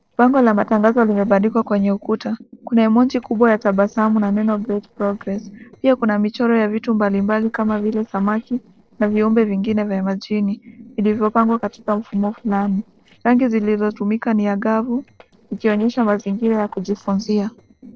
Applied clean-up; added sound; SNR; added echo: neural separator model SepFormer DNS4.